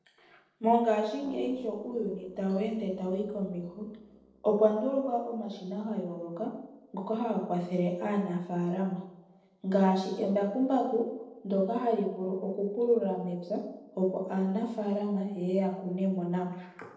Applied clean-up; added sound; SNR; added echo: neural separator model SepFormer DNS4.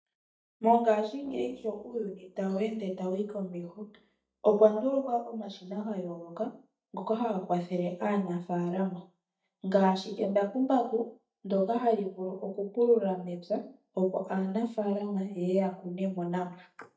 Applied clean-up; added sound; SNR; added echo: neural mask model DeepFilterNet 3.